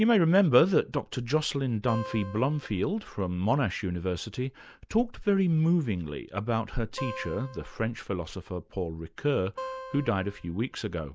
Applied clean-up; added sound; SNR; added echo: none; Acoustic guitar; 13 dB; none.